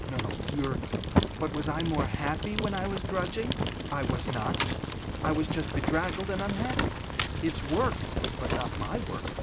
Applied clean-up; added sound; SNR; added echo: none; Fire; -2 dB; none.